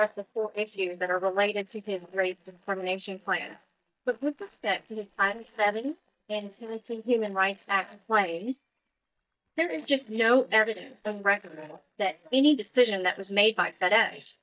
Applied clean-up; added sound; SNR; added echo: neural mask model DeepFilterNet 3.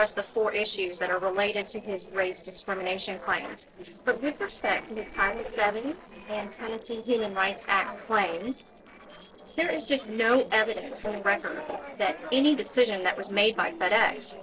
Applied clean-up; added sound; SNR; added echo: neural separator model SepFormer DNS4.